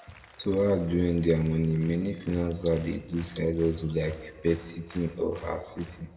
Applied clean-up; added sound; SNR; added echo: none; Applause; 19 dB; reverberation time 1.2 s.